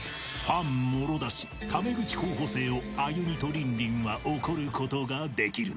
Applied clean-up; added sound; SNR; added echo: none; none; none; none.